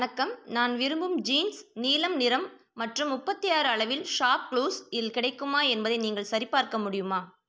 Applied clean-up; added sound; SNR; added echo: none; none; none; none.